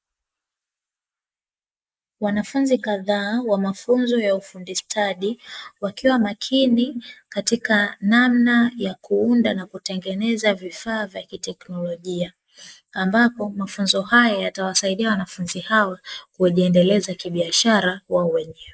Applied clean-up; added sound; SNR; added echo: neural mask model Resemble Enhance denoiser.